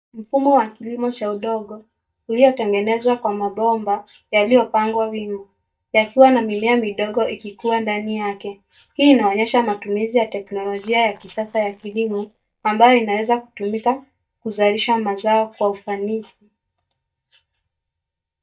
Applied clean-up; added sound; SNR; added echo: neural mask model DeepFilterNet 3.